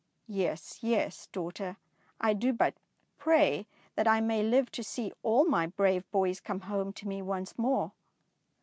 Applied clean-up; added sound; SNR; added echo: none; none; none; none.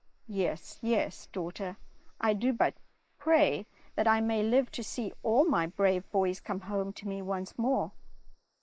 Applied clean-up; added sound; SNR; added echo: neural mask model Resemble Enhance denoiser.